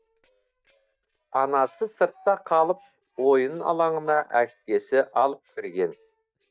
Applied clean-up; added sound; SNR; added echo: neural mask model DeepFilterNet 3.